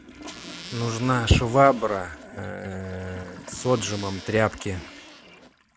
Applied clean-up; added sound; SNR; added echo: none; Zipper (clothing) + Toilet flush; 16 dB; none.